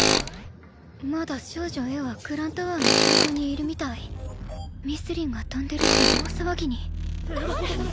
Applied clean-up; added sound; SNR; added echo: none; Tools; -1 dB; none.